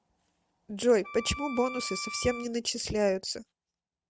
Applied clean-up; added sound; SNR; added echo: none; Wind instrument, woodwind instrument; 11 dB; none.